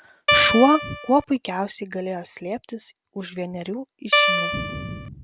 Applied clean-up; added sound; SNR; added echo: none; Guitar; -3 dB; none.